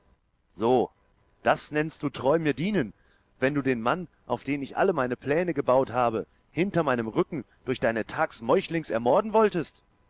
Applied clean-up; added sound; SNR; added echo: none; none; none; none.